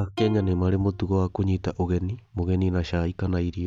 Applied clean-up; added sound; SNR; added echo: none; Plucked string instrument; 18 dB; none.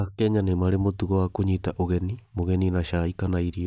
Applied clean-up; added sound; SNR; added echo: none; none; none; none.